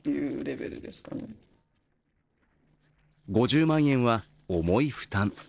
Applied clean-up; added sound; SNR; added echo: neural separator model SepFormer DNS4.